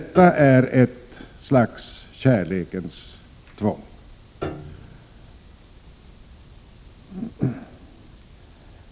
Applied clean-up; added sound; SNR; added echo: none; Piano; 15 dB; none.